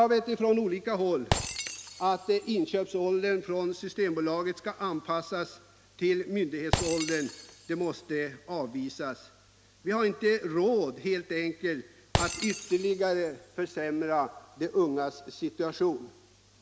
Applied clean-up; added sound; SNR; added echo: none; Shatter; 11 dB; none.